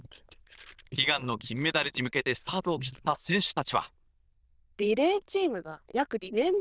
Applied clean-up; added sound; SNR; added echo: neural diffusion model UNIVERSE++.